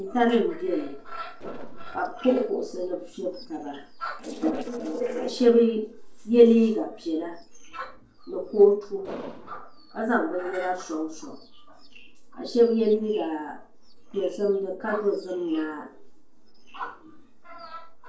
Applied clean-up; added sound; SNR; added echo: neural separator model SepFormer DNS4.